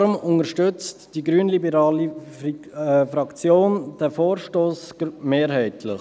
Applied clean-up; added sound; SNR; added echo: none; none; none; none.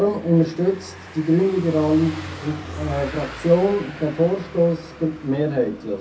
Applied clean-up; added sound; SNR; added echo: none; Car passing by / Engine; 15 dB; reverberation time 0.3 s.